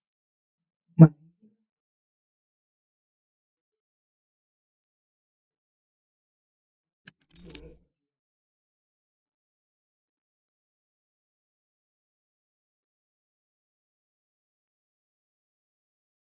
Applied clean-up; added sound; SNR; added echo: neural mask model DeepFilterNet 3.